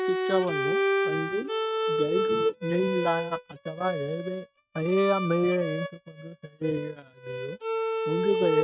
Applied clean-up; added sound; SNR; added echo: neural mask model RNNoise.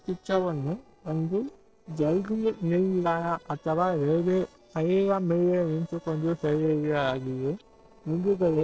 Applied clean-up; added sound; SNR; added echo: neural separator model SepFormer DNS4.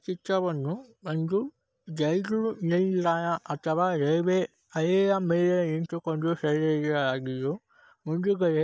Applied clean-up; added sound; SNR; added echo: none; none; none; none.